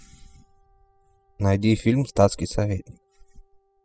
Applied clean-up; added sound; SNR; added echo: classical method spectral subtraction.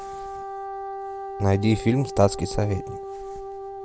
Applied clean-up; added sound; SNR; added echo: none; Wind instrument, woodwind instrument; 8 dB; none.